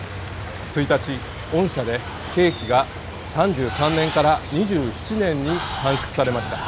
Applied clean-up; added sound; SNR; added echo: none; Water; 8 dB; none.